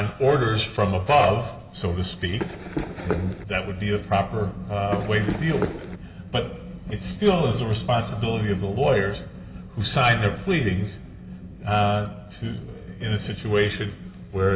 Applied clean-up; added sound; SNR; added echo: none; Run; 6 dB; reverberation time 1.6 s.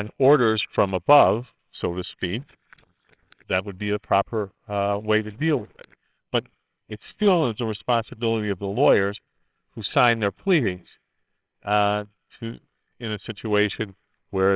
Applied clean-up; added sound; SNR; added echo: neural separator model SepFormer WHAMR!.